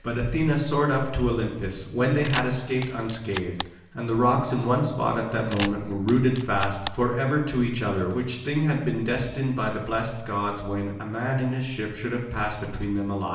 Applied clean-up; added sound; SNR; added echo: none; Camera; 8 dB; reverberation time 0.9 s.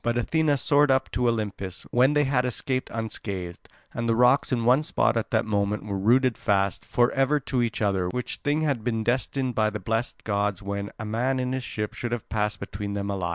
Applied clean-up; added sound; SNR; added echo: none; none; none; none.